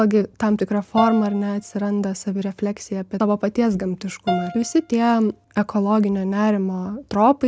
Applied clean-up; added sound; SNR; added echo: none; Piano; 14 dB; none.